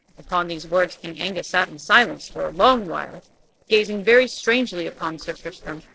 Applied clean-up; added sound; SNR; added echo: neural separator model SepFormer DNS4.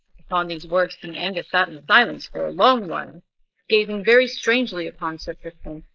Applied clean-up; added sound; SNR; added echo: neural mask model Resemble Enhance denoiser.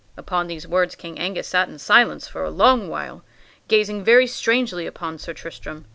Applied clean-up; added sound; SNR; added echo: none; none; none; none.